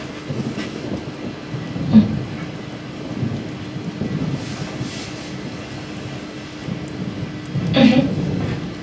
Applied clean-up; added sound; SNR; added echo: none; Thunder / Rain; 2 dB; reverberation time 0.2 s.